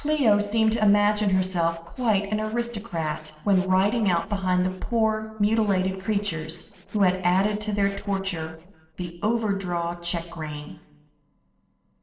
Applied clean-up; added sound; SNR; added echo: neural separator model SepFormer DNS4.